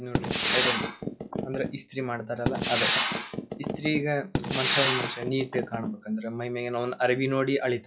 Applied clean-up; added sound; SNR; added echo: classical method log-MMSE.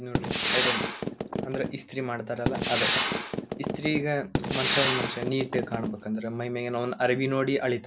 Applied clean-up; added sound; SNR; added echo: none; Gunshot, gunfire; -1 dB; none.